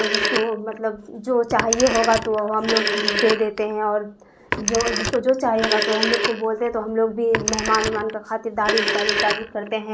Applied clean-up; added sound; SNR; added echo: none; Telephone; 3 dB; none.